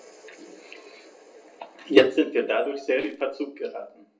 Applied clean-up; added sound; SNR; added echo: neural separator model SepFormer DNS4.